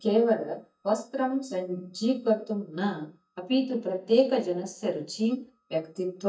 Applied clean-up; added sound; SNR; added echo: neural mask model DeepFilterNet 3.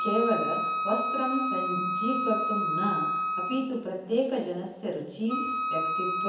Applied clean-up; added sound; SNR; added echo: none; Wind instrument, woodwind instrument; 0 dB; reverberation time 0.9 s.